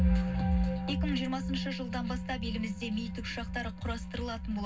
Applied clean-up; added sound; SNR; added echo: none; Musical instrument; 2 dB; reverberation time 0.4 s.